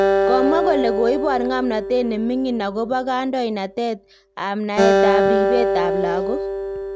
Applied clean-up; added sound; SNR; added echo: none; Acoustic guitar; -1 dB; none.